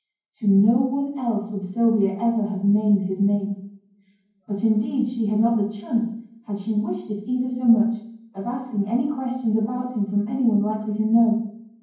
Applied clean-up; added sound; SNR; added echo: none; none; none; reverberation time 0.9 s.